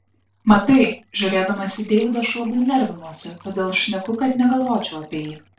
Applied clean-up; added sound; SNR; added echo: neural separator model SepFormer DNS4.